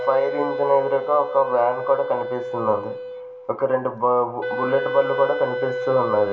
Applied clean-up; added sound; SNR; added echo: none; Wind instrument, woodwind instrument; 7 dB; reverberation time 0.2 s.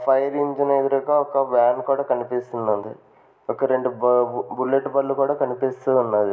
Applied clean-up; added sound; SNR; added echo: none; none; none; none.